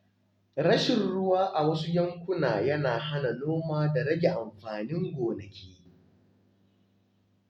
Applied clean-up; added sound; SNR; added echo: none; none; none; none.